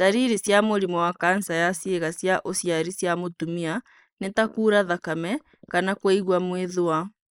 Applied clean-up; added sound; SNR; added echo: neural mask model Resemble Enhance denoiser.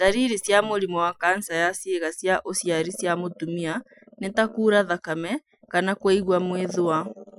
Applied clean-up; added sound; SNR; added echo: classical method Wiener filter.